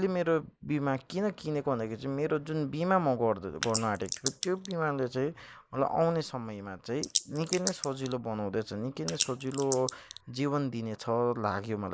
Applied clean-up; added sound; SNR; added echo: neural mask model Resemble Enhance denoiser.